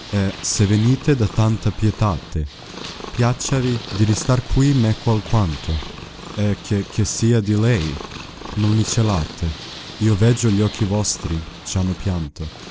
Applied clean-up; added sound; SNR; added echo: none; Purr; 14 dB; none.